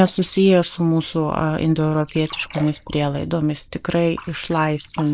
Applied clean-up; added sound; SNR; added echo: neural mask model Resemble Enhance denoiser.